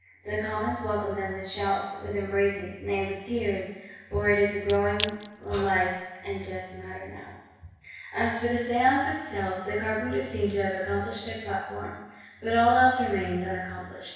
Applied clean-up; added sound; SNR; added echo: none; Crack / Crushing; 10 dB; reverberation time 1.1 s.